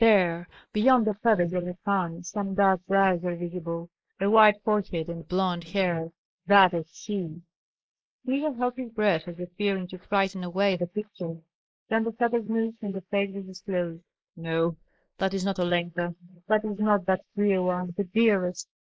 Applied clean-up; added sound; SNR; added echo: neural mask model Resemble Enhance denoiser.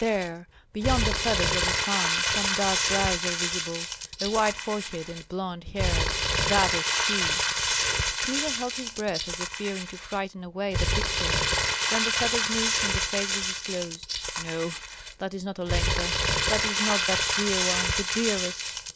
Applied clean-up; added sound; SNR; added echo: none; Crumpling, crinkling; -4 dB; none.